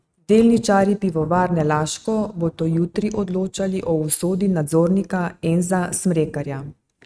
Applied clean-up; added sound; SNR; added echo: neural mask model RNNoise.